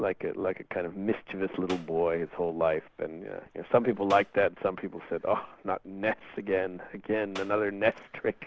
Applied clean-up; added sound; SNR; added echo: none; Clapping; 15 dB; none.